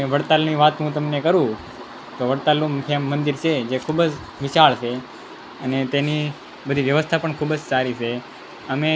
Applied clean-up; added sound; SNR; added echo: none; none; none; none.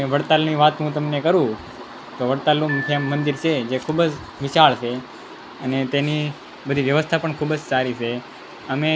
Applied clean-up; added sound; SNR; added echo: none; Piano; 20 dB; none.